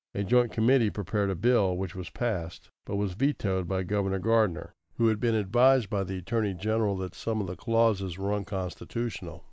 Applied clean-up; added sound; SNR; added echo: neural mask model Resemble Enhance denoiser.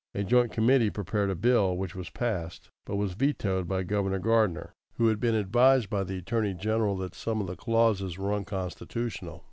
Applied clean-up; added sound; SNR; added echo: none; none; none; none.